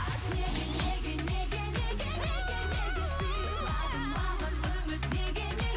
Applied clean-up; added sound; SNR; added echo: none; Screech; 7 dB; none.